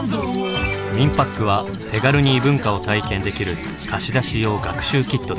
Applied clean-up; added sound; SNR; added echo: none; Clock; 12 dB; none.